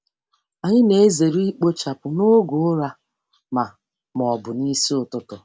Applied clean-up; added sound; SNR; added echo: none; none; none; none.